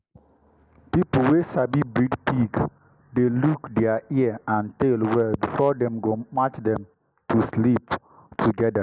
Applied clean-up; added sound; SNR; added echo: none; none; none; none.